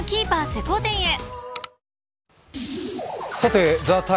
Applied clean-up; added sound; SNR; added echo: none; none; none; none.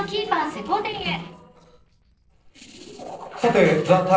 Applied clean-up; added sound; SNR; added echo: neural separator model SepFormer DNS4.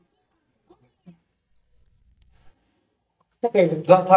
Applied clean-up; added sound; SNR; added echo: neural mask model DeepFilterNet 3.